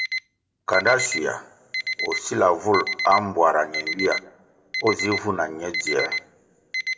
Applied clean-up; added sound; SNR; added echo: none; Alarm; 6 dB; reverberation time 0.7 s.